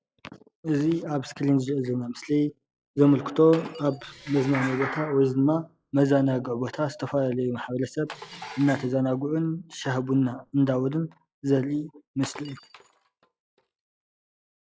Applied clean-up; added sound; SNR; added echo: classical method log-MMSE.